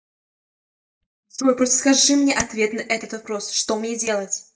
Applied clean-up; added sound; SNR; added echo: neural mask model DeepFilterNet 3.